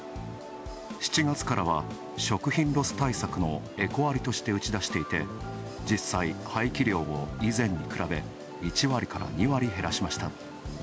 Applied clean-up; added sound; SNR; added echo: none; none; none; none.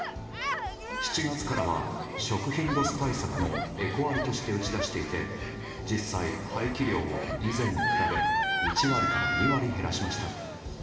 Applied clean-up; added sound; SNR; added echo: none; Gasp; 3 dB; reverberation time 2.3 s.